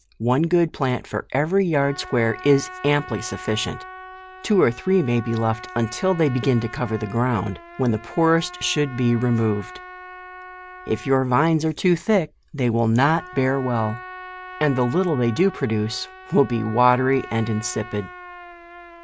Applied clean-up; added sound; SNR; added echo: none; Trumpet; 17 dB; none.